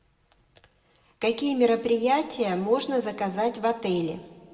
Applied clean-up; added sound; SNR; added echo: none; none; none; reverberation time 1.1 s.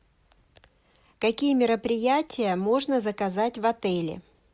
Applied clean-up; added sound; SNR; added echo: none; none; none; none.